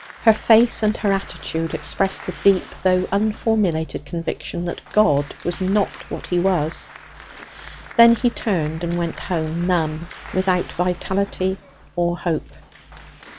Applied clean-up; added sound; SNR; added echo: none; Applause; 20 dB; none.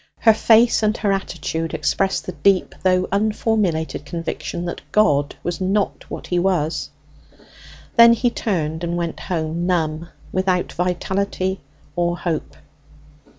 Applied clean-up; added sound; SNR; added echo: none; none; none; none.